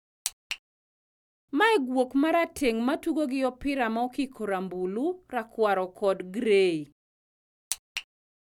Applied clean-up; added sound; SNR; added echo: none; none; none; none.